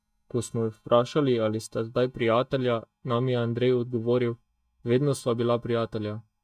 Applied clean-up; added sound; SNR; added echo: neural mask model DeepFilterNet 3.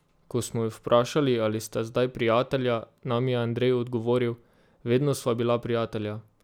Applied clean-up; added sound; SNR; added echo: none; none; none; none.